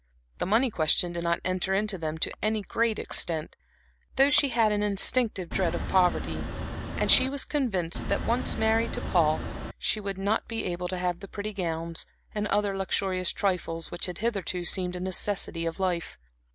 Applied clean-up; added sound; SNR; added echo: none; Wind; 4 dB; none.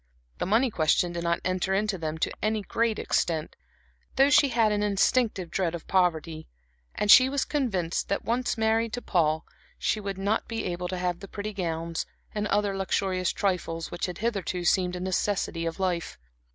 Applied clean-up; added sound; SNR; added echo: none; none; none; none.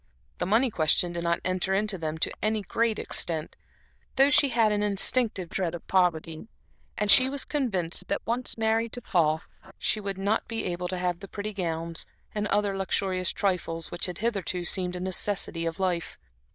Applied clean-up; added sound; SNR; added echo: neural diffusion model UNIVERSE++.